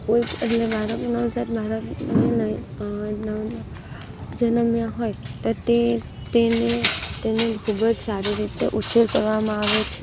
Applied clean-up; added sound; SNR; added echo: none; none; none; none.